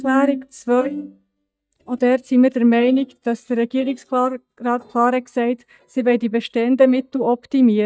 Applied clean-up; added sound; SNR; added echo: neural mask model DeepFilterNet 3.